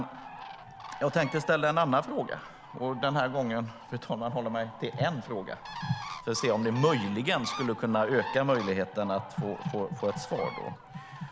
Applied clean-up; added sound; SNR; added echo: none; Bird; 13 dB; none.